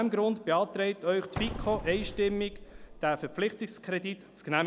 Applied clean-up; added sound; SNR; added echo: none; Explosion; 10 dB; none.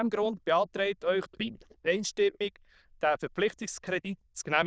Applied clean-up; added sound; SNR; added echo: neural diffusion model UNIVERSE++.